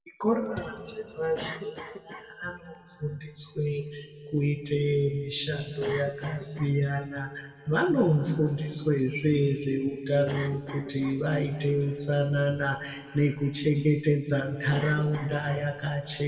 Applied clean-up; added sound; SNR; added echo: none; Cough; 19 dB; reverberation time 1.9 s.